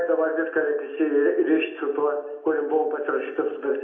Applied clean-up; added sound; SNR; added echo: none; none; none; reverberation time 0.7 s.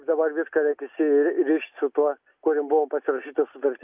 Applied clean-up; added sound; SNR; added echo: none; none; none; none.